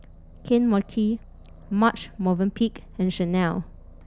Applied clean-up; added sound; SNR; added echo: none; Aircraft; 20 dB; none.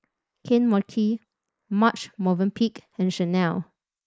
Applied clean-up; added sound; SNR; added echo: neural mask model Resemble Enhance denoiser.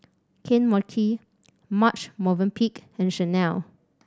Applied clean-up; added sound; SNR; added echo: none; none; none; none.